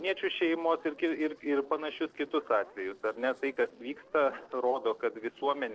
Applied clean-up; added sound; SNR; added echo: neural separator model SepFormer DNS4.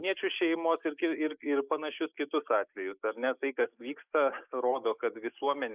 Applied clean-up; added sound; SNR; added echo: neural mask model Resemble Enhance denoiser.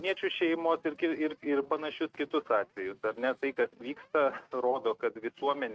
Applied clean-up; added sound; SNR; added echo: neural mask model RNNoise.